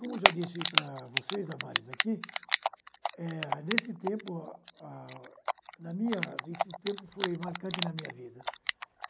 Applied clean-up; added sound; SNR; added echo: none; Typing; -3 dB; none.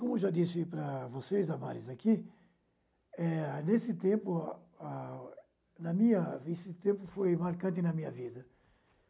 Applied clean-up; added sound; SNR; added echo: none; none; none; none.